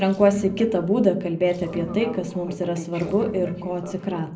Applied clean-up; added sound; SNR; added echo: none; Sink (filling or washing) / Water; 14 dB; reverberation time 0.5 s.